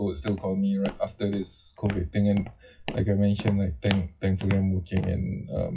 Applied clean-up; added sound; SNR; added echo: classical method WPE with log-MMSE.